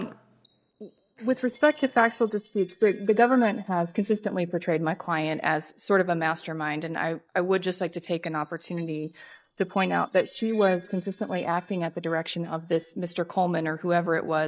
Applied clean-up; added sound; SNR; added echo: neural mask model DeepFilterNet 3.